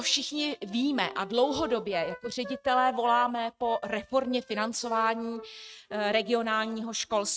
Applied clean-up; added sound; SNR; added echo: neural mask model RNNoise.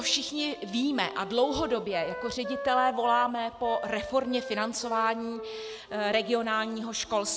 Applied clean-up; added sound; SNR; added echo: none; Wind instrument, woodwind instrument; 11 dB; none.